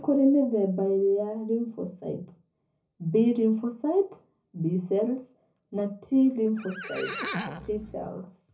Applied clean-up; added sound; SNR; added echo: none; Livestock, farm animals, working animals; 9 dB; reverberation time 0.4 s.